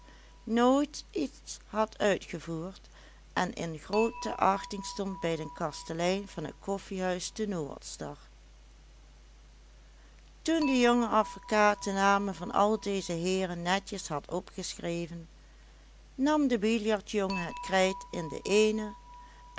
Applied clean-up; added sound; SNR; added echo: none; Dishes, pots, and pans / Chink, clink; 18 dB; none.